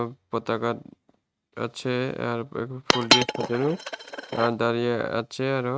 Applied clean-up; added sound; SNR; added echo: neural mask model RNNoise.